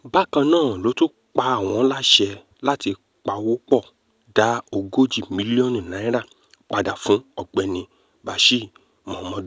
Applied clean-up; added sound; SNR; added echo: none; none; none; none.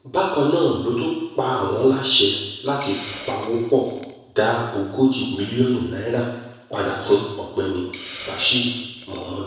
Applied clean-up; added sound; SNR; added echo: none; Hiss; 19 dB; reverberation time 1.0 s.